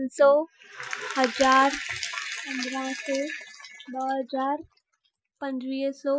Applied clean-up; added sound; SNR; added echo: classical method Wiener filter.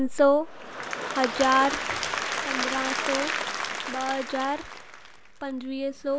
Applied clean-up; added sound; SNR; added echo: none; Applause / Crowd; 5 dB; none.